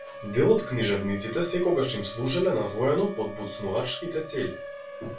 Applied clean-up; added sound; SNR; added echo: none; Siren; 13 dB; reverberation time 0.2 s.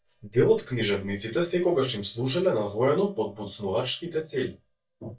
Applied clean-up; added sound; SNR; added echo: neural mask model DeepFilterNet 3.